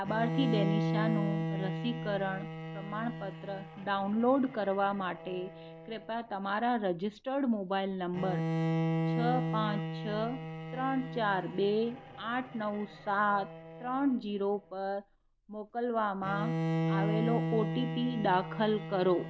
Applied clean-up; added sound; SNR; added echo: none; Bowed string instrument; 3 dB; none.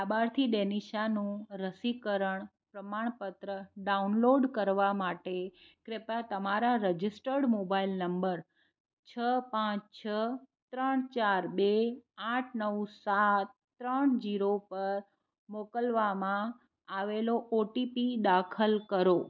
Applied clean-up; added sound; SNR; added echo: none; none; none; none.